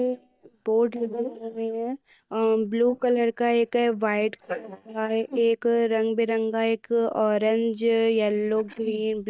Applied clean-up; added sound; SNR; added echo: neural mask model DeepFilterNet 3.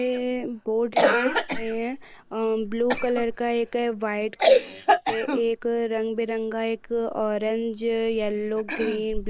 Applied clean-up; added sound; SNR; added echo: neural mask model Resemble Enhance denoiser.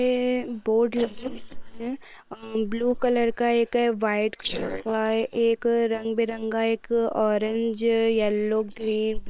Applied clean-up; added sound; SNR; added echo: neural separator model SepFormer WHAM!.